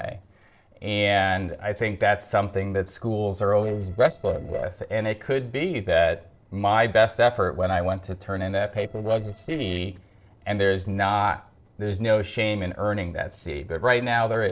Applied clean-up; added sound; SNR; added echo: neural separator model SepFormer DNS4.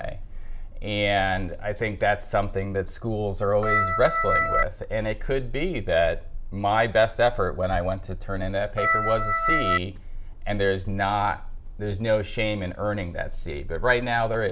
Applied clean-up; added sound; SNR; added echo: none; Organ; -2 dB; none.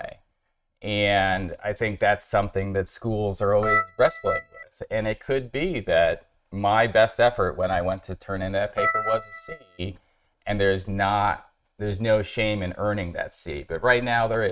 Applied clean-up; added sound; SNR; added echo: neural mask model RNNoise.